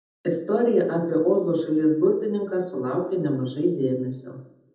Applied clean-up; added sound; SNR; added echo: none; none; none; reverberation time 0.8 s.